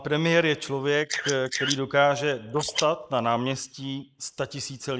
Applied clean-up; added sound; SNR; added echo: neural mask model Resemble Enhance denoiser.